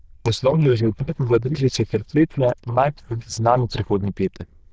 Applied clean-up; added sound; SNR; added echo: neural diffusion model UNIVERSE++.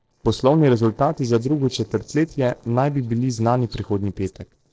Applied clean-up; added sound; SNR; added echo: neural separator model SepFormer DNS4.